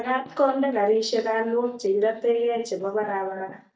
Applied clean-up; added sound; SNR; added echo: neural mask model DeepFilterNet 3.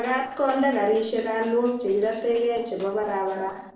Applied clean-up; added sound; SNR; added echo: neural separator model SepFormer DNS4.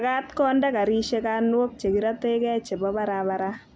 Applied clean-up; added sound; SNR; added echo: none; none; none; none.